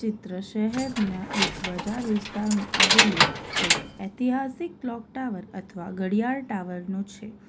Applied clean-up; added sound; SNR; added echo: none; Keys jangling; -3 dB; none.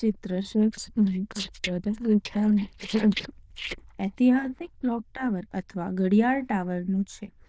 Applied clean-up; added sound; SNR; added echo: neural diffusion model UNIVERSE++.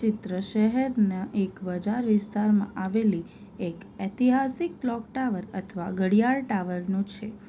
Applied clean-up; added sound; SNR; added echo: none; none; none; none.